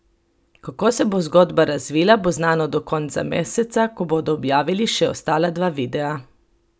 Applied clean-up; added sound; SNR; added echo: none; none; none; none.